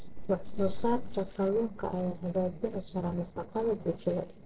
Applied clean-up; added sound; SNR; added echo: neural separator model SepFormer DNS4.